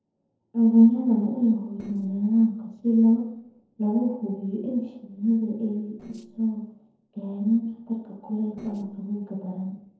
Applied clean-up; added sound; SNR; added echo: neural separator model SepFormer DNS4.